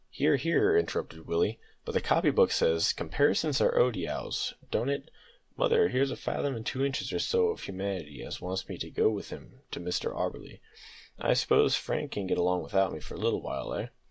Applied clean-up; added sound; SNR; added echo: none; none; none; none.